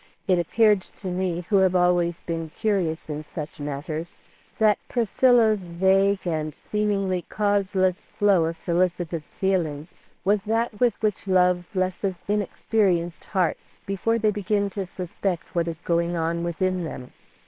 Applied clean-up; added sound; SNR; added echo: neural separator model SepFormer WHAMR!.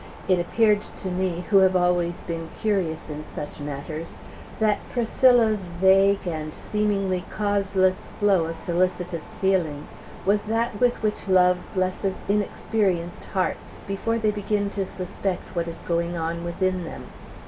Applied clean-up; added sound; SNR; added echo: none; Mechanisms; 14 dB; reverberation time 0.2 s.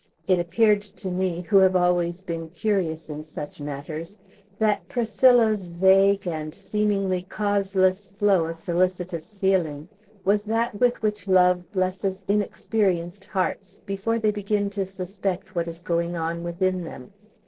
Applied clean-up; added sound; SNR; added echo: neural separator model SepFormer DNS4.